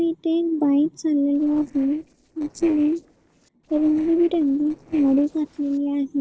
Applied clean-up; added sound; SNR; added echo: neural separator model SepFormer DNS4.